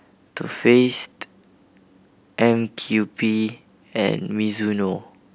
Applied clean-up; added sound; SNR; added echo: none; none; none; none.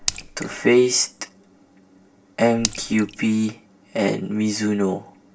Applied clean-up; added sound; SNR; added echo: none; Raindrop / Splash, splatter; 8 dB; reverberation time 0.2 s.